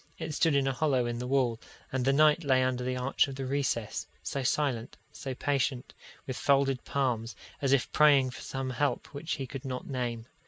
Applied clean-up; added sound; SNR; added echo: none; none; none; none.